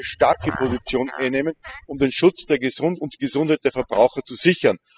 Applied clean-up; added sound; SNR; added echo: classical method spectral subtraction.